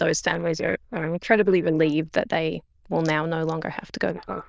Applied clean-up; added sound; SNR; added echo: neural diffusion model UNIVERSE++.